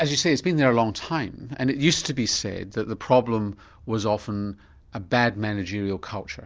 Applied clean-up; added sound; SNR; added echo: none; none; none; none.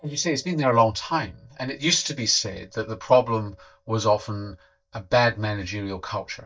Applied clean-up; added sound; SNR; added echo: neural mask model DeepFilterNet 3.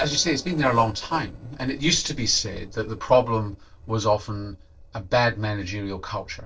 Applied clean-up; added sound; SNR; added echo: neural separator model SepFormer DNS4.